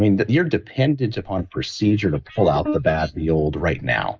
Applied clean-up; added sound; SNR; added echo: neural mask model Resemble Enhance denoiser.